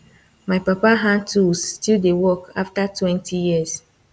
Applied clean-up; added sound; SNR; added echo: none; none; none; none.